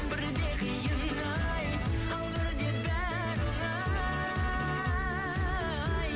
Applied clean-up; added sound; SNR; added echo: none; Bowed string instrument; 15 dB; none.